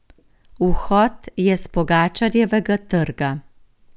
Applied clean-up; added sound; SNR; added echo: none; none; none; none.